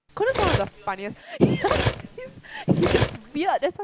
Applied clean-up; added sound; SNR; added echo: none; Cutlery, silverware; 3 dB; none.